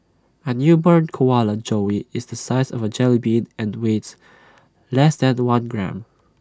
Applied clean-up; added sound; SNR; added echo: none; none; none; none.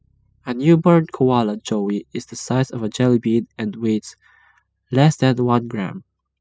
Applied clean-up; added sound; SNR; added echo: classical method spectral subtraction.